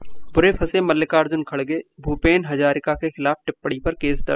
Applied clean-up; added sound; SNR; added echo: classical method spectral subtraction.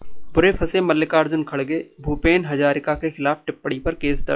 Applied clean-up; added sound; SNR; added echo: classical method log-MMSE.